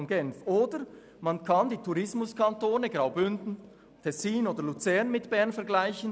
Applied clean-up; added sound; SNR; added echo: none; none; none; none.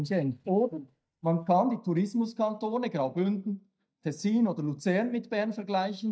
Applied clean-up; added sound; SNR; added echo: neural mask model DeepFilterNet 3.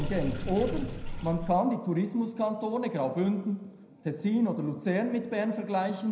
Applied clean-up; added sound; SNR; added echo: none; Sink (filling or washing) / Water; 10 dB; reverberation time 0.7 s.